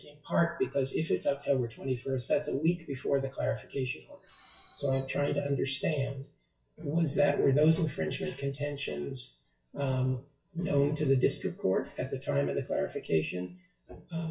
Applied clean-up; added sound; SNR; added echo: classical method WPE with log-MMSE.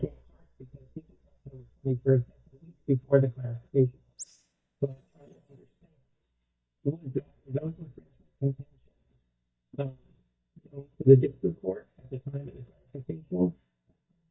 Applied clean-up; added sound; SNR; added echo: neural mask model DeepFilterNet 3.